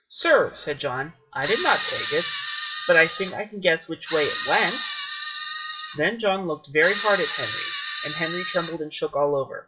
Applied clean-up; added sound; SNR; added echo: classical method WPE with log-MMSE.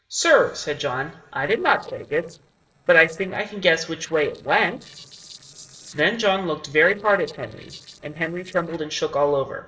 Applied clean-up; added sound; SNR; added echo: neural separator model SepFormer DNS4.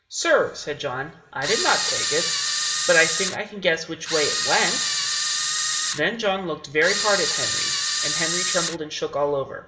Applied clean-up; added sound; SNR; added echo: none; Camera; -1 dB; reverberation time 1.0 s.